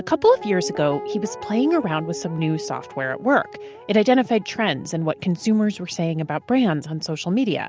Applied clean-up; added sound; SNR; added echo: none; Guitar; 14 dB; none.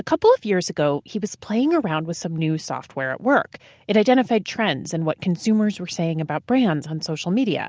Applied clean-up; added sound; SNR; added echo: none; none; none; none.